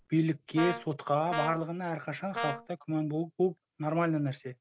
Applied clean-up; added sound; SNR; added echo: none; Brass instrument; 4 dB; none.